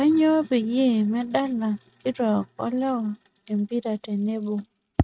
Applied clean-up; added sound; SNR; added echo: neural mask model RNNoise.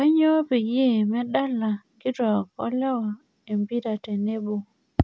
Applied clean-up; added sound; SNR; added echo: none; none; none; none.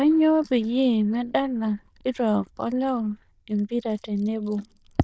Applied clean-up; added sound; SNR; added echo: neural diffusion model UNIVERSE++.